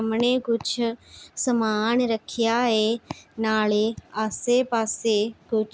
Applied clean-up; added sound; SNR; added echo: none; none; none; none.